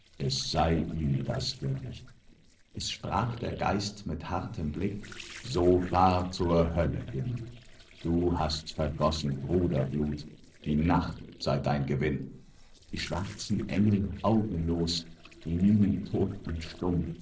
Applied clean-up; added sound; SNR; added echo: neural separator model SepFormer DNS4.